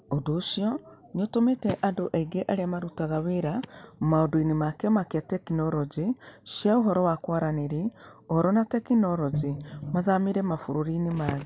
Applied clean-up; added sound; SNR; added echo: none; none; none; none.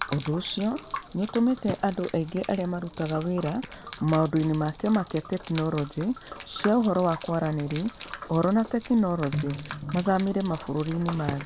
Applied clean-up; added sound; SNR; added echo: none; Gurgling / Liquid; 15 dB; none.